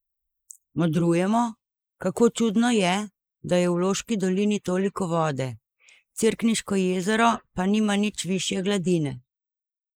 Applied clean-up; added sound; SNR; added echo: neural mask model Resemble Enhance denoiser.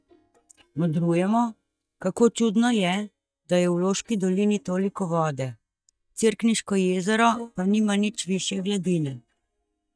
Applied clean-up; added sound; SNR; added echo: neural mask model DeepFilterNet 3.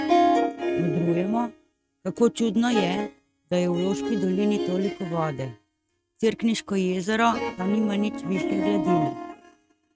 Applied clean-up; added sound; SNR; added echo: neural mask model RNNoise.